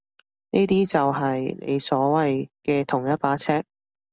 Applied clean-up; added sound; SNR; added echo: none; none; none; none.